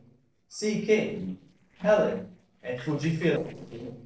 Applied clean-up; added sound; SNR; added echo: neural separator model SepFormer DNS4.